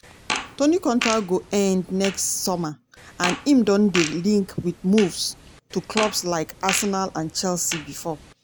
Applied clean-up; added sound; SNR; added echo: none; Fart; 10 dB; none.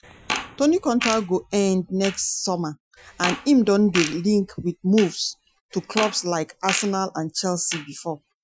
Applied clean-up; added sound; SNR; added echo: classical method Wiener filter.